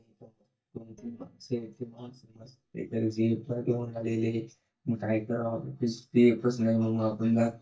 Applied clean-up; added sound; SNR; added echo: neural mask model DeepFilterNet 3.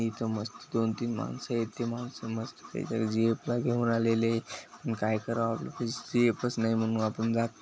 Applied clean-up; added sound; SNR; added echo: none; none; none; none.